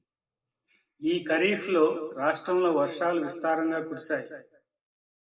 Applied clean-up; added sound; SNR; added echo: neural mask model Resemble Enhance denoiser.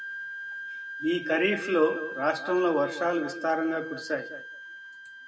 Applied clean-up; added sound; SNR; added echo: none; Wind instrument, woodwind instrument; 10 dB; none.